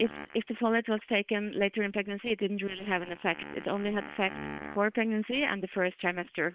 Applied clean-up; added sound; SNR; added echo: neural separator model SepFormer WHAM!.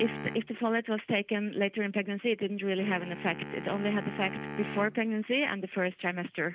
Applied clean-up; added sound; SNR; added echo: none; Wind instrument, woodwind instrument; 13 dB; none.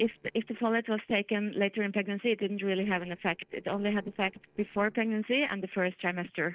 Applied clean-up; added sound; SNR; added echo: neural separator model SepFormer DNS4.